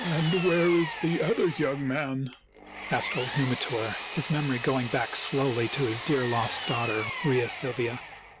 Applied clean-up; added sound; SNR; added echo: none; Power tool; 6 dB; none.